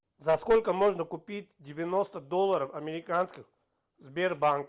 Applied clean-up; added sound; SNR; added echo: none; none; none; none.